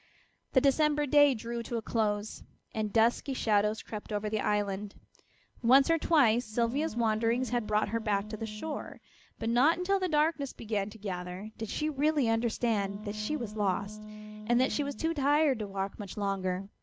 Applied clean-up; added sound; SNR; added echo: none; Wind instrument, woodwind instrument; 13 dB; none.